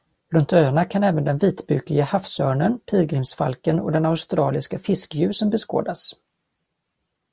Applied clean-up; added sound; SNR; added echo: none; none; none; none.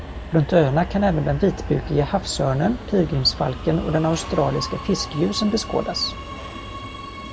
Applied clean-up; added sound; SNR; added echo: none; Subway, metro, underground; 10 dB; none.